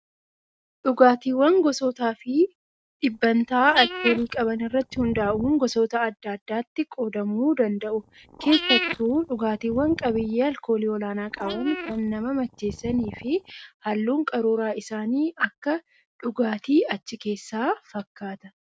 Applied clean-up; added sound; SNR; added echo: neural mask model RNNoise.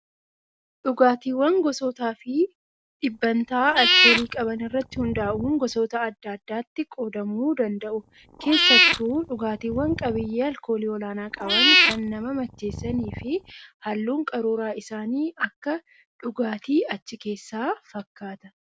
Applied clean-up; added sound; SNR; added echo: none; Meow / Purr; -2 dB; none.